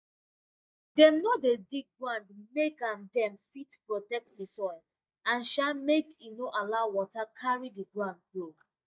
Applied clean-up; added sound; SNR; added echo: neural mask model DeepFilterNet 3.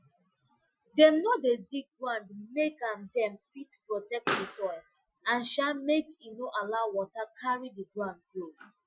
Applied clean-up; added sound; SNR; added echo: classical method Wiener filter.